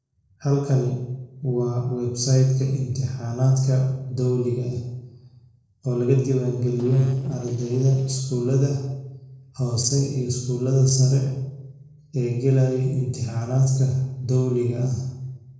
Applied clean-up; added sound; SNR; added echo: neural separator model SepFormer DNS4.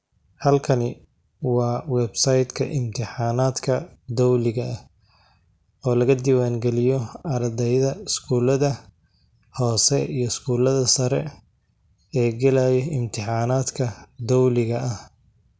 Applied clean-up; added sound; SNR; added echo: none; none; none; none.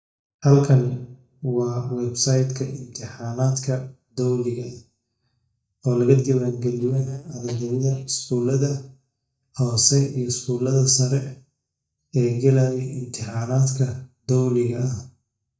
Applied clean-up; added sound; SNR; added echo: neural mask model DeepFilterNet 3.